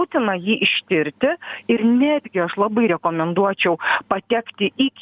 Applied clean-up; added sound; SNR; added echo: none; none; none; none.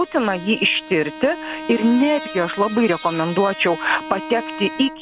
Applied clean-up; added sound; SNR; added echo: none; Bowed string instrument; 13 dB; none.